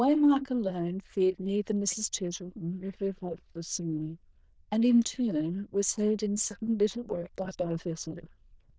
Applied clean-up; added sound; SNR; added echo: neural diffusion model UNIVERSE++.